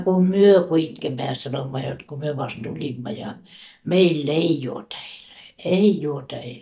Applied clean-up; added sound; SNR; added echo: neural mask model DeepFilterNet 3.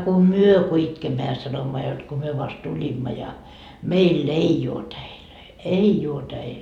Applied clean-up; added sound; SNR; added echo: none; none; none; none.